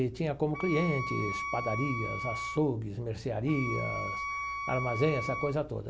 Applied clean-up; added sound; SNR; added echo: none; Wind instrument, woodwind instrument; 6 dB; none.